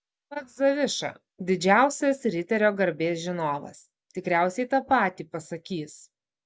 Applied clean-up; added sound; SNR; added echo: none; none; none; none.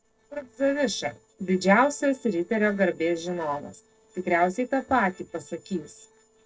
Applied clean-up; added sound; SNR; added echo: neural separator model SepFormer DNS4.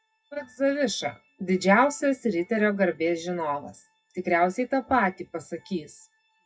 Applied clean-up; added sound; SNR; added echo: classical method WPE with log-MMSE.